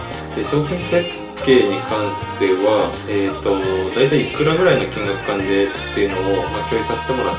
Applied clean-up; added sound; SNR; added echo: none; none; none; reverberation time 2.2 s.